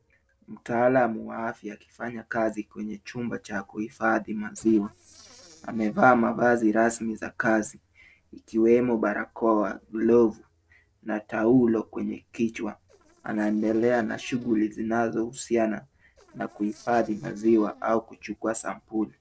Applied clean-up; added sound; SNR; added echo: neural separator model SepFormer DNS4.